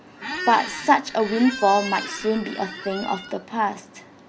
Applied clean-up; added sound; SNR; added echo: none; Squeak; 10 dB; none.